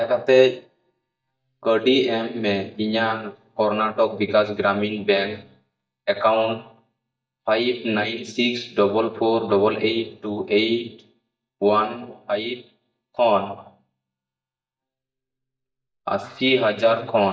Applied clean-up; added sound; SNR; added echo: neural mask model DeepFilterNet 3.